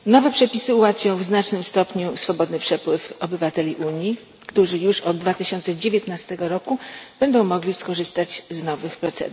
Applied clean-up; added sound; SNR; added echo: none; none; none; none.